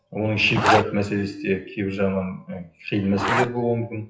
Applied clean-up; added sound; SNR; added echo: classical method WPE with log-MMSE.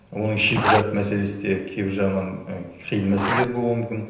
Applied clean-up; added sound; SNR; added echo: none; Zipper (clothing); 6 dB; reverberation time 0.9 s.